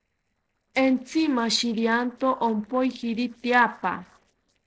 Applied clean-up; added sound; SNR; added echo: neural separator model SepFormer DNS4.